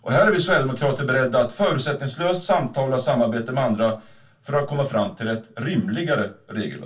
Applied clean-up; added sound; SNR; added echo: none; none; none; reverberation time 0.2 s.